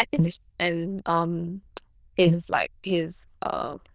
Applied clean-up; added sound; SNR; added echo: neural diffusion model UNIVERSE++.